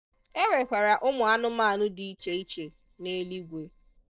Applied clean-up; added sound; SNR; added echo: neural separator model SepFormer DNS4.